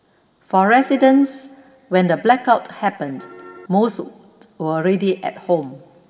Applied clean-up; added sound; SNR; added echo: none; Piano; 19 dB; reverberation time 1.4 s.